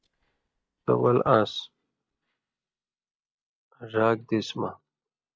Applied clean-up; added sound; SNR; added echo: neural mask model DeepFilterNet 3.